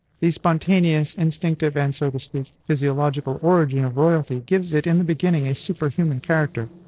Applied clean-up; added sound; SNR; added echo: neural separator model SepFormer DNS4.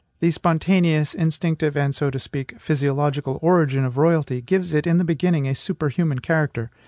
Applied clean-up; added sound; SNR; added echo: none; none; none; none.